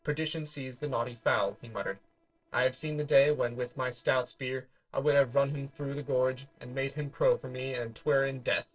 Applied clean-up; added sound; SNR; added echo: neural separator model SepFormer DNS4.